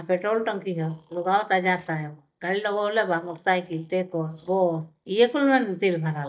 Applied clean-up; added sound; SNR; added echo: neural mask model DeepFilterNet 3.